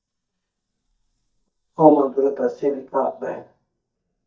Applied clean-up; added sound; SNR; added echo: neural mask model DeepFilterNet 3.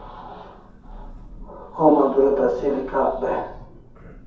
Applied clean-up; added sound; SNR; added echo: none; Thunder; 18 dB; reverberation time 0.6 s.